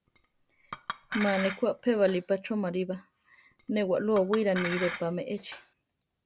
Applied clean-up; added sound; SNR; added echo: none; Chink, clink; 10 dB; none.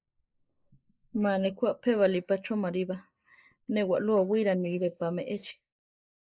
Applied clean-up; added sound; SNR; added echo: neural mask model Resemble Enhance denoiser.